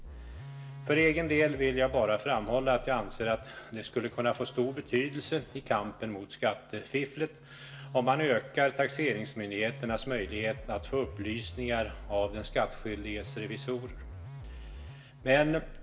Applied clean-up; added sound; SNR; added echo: none; Musical instrument; 14 dB; reverberation time 0.3 s.